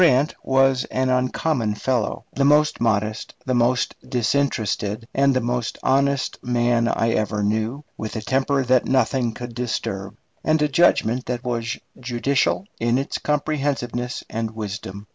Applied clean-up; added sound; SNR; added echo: none; none; none; none.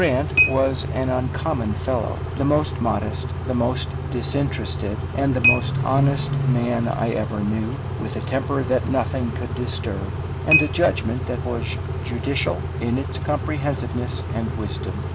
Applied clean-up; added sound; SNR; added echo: none; Idling / Accelerating, revving, vroom / Car + Chink, clink; 0 dB; none.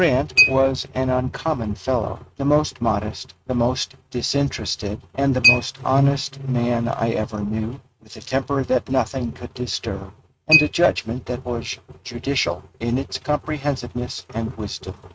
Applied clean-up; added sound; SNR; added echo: neural mask model RNNoise.